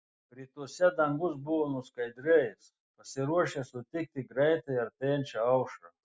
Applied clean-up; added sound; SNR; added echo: none; none; none; none.